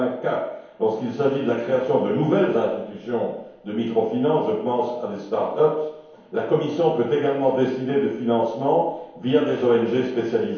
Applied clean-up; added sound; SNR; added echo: none; none; none; reverberation time 1.0 s.